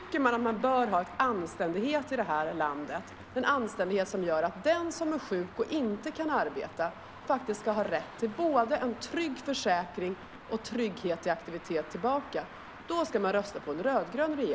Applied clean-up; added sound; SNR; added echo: none; Traffic noise, roadway noise; 16 dB; none.